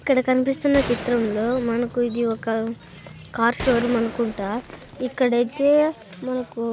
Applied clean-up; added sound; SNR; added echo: none; Gunshot, gunfire; 12 dB; none.